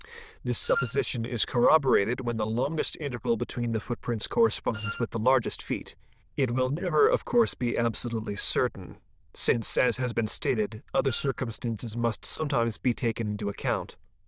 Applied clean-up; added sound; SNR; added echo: neural diffusion model UNIVERSE++.